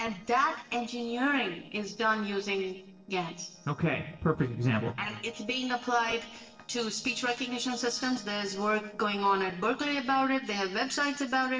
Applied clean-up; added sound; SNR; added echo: neural separator model SepFormer DNS4.